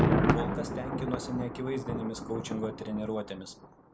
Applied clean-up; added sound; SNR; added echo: none; Thunder; -4 dB; none.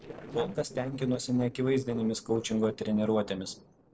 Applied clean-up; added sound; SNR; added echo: neural separator model SepFormer DNS4.